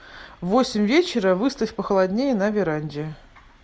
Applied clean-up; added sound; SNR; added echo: none; none; none; none.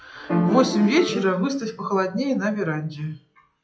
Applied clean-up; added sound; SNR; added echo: classical method WPE with log-MMSE.